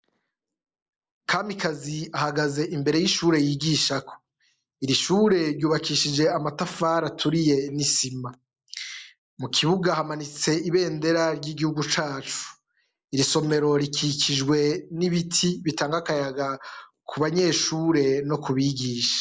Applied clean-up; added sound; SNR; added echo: neural mask model Resemble Enhance denoiser.